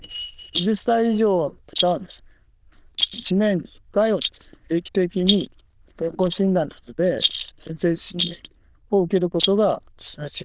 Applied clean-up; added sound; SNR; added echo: neural diffusion model UNIVERSE++.